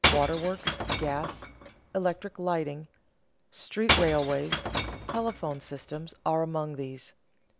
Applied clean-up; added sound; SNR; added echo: none; Shatter / Crushing; 2 dB; none.